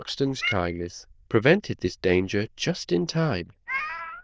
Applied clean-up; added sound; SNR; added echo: neural diffusion model UNIVERSE++.